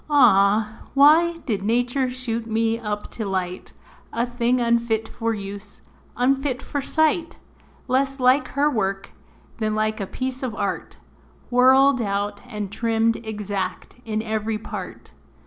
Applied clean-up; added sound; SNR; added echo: none; none; none; none.